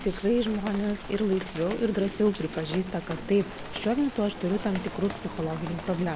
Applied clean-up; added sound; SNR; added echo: none; Rain; 12 dB; none.